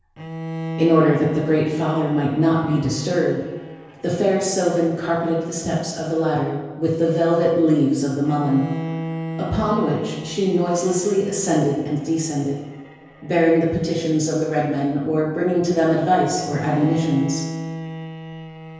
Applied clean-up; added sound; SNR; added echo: none; Bowed string instrument; 12 dB; reverberation time 1.2 s.